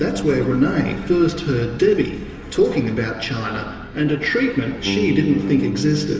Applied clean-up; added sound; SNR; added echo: none; Bass guitar; 9 dB; reverberation time 1.3 s.